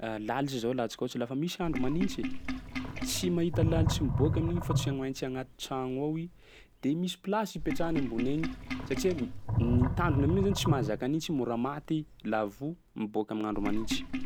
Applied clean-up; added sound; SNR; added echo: none; Sink (filling or washing); 2 dB; none.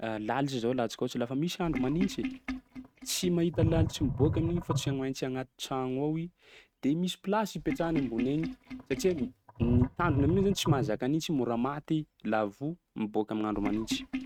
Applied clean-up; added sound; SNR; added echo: neural mask model RNNoise.